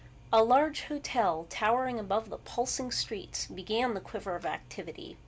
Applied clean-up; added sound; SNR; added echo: none; none; none; none.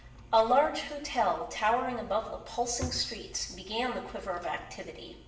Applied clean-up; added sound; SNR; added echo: none; Drawer open or close; 19 dB; reverberation time 0.8 s.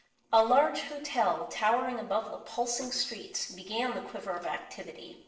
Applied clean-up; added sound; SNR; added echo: neural separator model SepFormer DNS4.